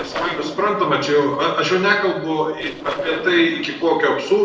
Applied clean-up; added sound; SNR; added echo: neural separator model SepFormer DNS4.